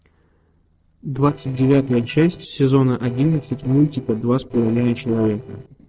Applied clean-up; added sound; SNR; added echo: neural separator model SepFormer DNS4.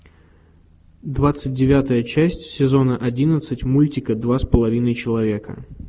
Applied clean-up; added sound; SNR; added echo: none; none; none; none.